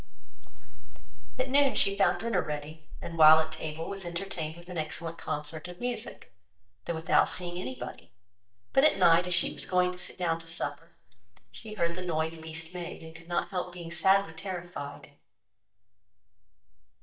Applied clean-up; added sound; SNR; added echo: neural mask model DeepFilterNet 3.